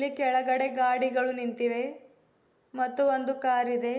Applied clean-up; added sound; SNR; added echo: none; none; none; none.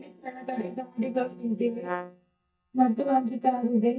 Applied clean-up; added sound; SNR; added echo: neural mask model DeepFilterNet 3.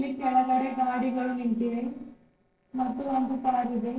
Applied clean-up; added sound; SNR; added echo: neural separator model SepFormer DNS4.